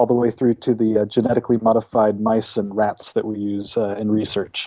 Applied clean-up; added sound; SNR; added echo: none; none; none; none.